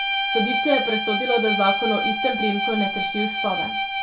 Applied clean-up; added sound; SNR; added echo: none; Bowed string instrument; -1 dB; reverberation time 0.3 s.